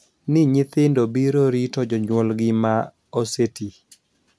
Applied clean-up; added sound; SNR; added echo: none; none; none; none.